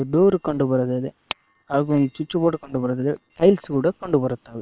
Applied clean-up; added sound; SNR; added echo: neural separator model SepFormer WHAM!.